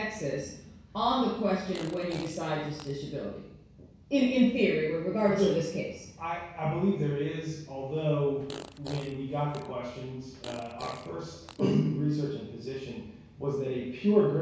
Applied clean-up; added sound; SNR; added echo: none; Fart; 16 dB; reverberation time 0.6 s.